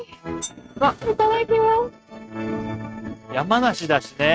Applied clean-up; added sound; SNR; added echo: neural mask model RNNoise.